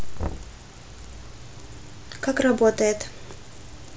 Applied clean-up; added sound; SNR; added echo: none; Knock; 13 dB; none.